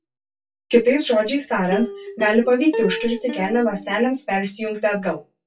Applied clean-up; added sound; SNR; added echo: classical method WPE with log-MMSE.